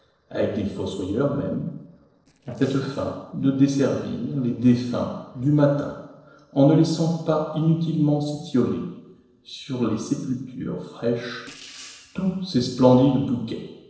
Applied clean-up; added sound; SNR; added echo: neural separator model SepFormer DNS4.